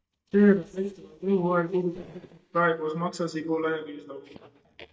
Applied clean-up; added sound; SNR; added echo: neural mask model DeepFilterNet 3.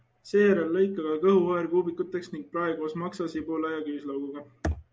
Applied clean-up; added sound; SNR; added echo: none; none; none; none.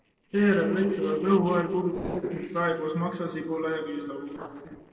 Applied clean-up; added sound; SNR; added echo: neural separator model SepFormer DNS4.